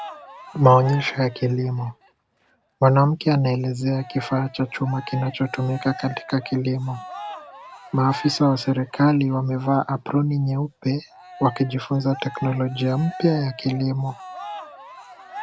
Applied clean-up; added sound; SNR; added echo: none; Cheering; 17 dB; none.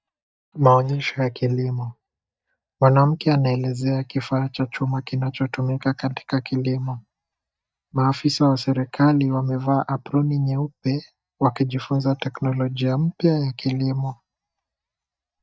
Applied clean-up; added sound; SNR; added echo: neural mask model DeepFilterNet 3.